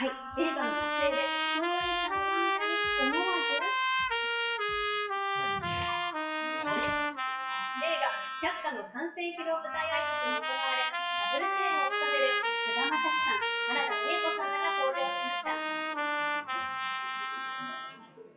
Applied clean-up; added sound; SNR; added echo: classical method WPE with log-MMSE.